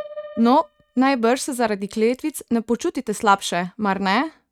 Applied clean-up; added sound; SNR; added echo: neural mask model RNNoise.